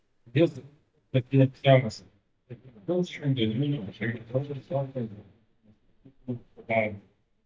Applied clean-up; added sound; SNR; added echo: neural mask model DeepFilterNet 3.